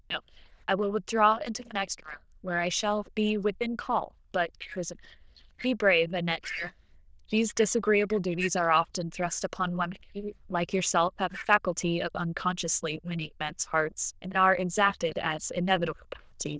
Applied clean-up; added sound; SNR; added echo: neural diffusion model UNIVERSE++.